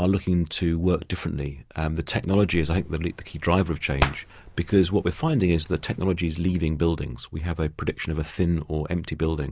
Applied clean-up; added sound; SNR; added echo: none; Hands; 11 dB; none.